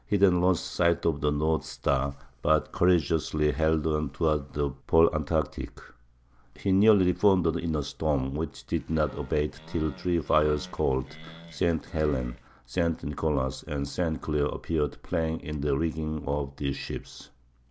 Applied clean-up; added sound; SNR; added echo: none; Animal; 20 dB; none.